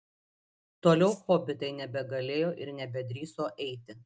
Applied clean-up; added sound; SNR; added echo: neural mask model DeepFilterNet 3.